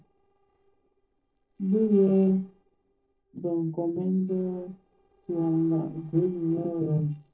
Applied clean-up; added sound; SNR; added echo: neural separator model SepFormer DNS4.